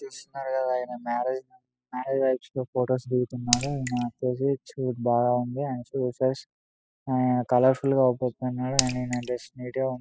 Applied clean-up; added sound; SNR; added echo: classical method spectral subtraction.